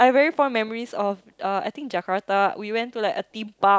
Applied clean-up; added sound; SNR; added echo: none; none; none; none.